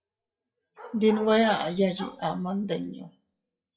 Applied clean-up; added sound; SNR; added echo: classical method WPE with log-MMSE.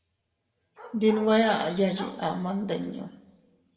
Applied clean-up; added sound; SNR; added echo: none; Bark; 17 dB; reverberation time 0.9 s.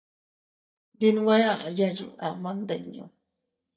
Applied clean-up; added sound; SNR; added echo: neural mask model DeepFilterNet 3.